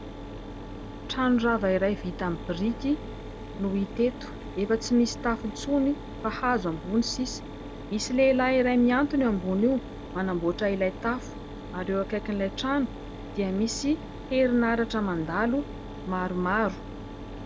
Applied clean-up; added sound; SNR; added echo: none; Mechanisms; 11 dB; none.